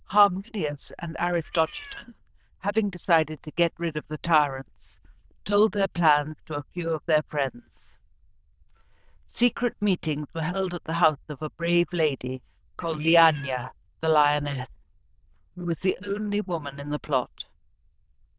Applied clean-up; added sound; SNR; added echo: neural diffusion model UNIVERSE++.